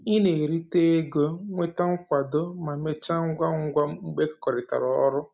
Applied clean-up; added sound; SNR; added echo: none; none; none; none.